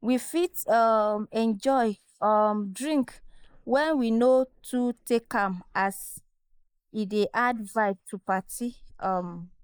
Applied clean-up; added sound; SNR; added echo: neural mask model Resemble Enhance denoiser.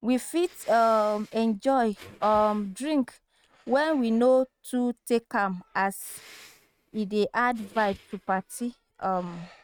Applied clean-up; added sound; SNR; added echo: neural mask model RNNoise.